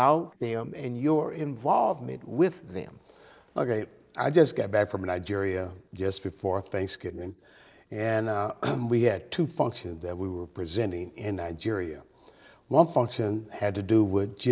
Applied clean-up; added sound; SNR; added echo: neural mask model Resemble Enhance denoiser.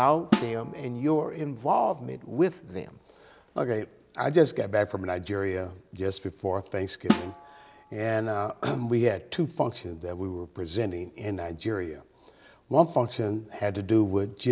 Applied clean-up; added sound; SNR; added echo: none; Snare drum; 5 dB; none.